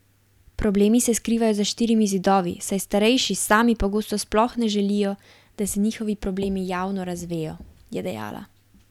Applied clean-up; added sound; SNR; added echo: none; none; none; none.